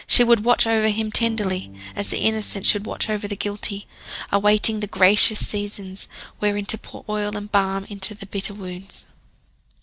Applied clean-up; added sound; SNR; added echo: neural mask model DeepFilterNet 3.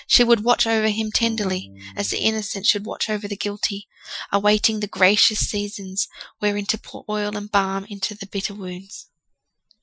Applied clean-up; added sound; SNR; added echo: classical method Wiener filter.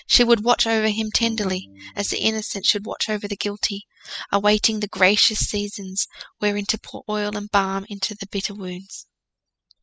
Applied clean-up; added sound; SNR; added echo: classical method spectral subtraction.